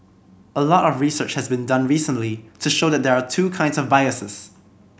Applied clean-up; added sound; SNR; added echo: none; none; none; none.